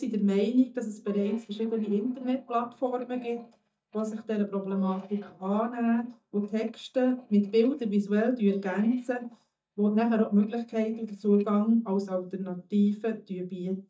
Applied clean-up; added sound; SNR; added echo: neural mask model DeepFilterNet 3.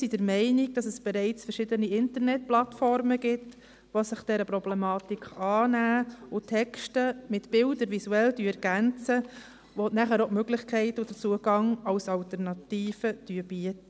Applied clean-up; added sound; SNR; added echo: none; none; none; none.